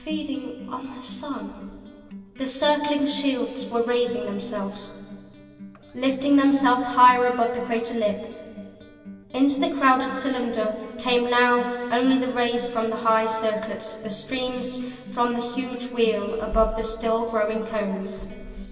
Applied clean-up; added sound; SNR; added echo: none; Acoustic guitar; 18 dB; reverberation time 2.3 s.